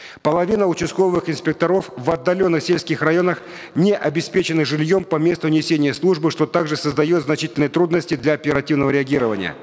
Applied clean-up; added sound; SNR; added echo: none; none; none; none.